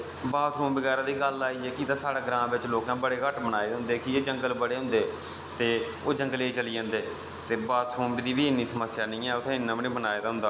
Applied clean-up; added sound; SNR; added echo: none; Cricket; 13 dB; none.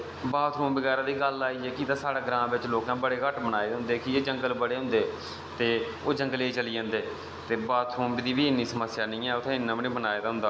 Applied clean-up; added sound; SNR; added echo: none; none; none; none.